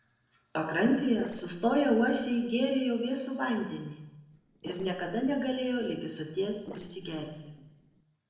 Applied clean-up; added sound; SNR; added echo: neural separator model SepFormer DNS4.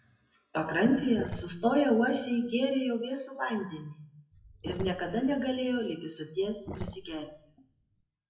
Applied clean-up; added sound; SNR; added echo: classical method WPE with log-MMSE.